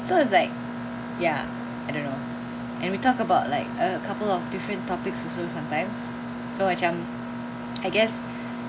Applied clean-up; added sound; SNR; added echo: none; Mechanisms; 5 dB; none.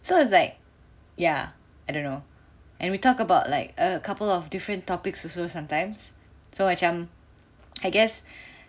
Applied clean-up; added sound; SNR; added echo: none; none; none; none.